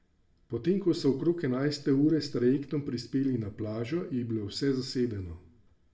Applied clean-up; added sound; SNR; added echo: none; none; none; reverberation time 0.4 s.